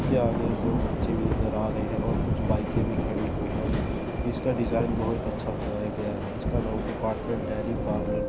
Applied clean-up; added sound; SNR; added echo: none; Thunder / Rain + Subway, metro, underground; -3 dB; none.